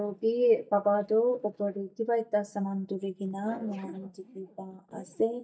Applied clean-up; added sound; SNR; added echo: neural mask model DeepFilterNet 3.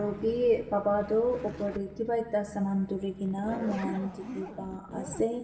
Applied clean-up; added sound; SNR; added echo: none; Zipper (clothing); 14 dB; reverberation time 1.1 s.